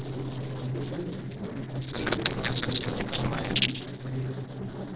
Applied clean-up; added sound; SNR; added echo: neural separator model SepFormer DNS4.